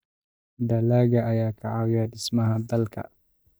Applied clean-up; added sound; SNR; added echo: neural mask model DeepFilterNet 3.